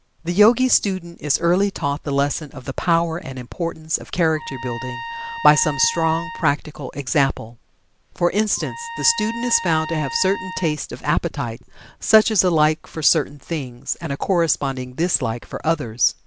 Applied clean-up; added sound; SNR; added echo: none; Trumpet; 12 dB; none.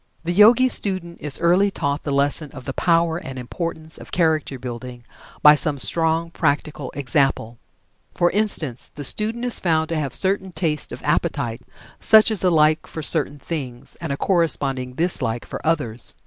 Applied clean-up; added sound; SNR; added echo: none; none; none; none.